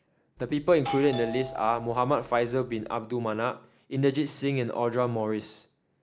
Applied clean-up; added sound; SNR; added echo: none; Doorbell; 12 dB; none.